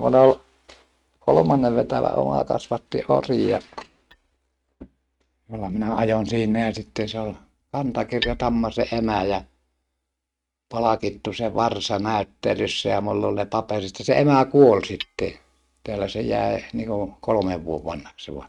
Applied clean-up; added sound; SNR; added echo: neural mask model RNNoise.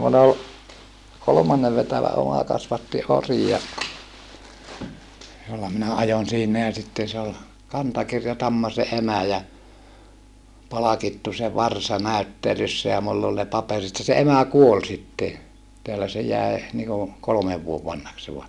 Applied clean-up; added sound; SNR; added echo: none; none; none; none.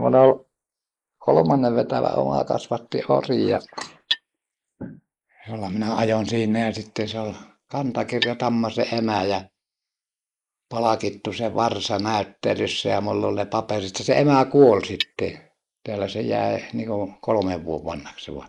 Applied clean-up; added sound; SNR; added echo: neural mask model Resemble Enhance denoiser.